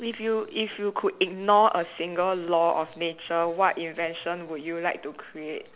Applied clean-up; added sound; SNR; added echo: none; none; none; none.